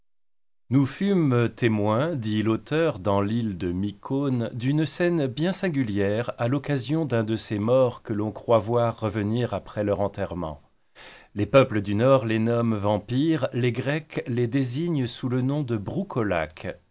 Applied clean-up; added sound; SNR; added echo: none; none; none; none.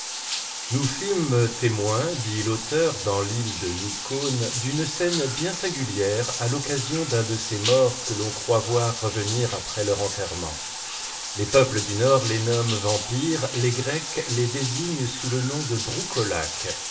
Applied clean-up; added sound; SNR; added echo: none; Bathtub (filling or washing); 6 dB; reverberation time 0.8 s.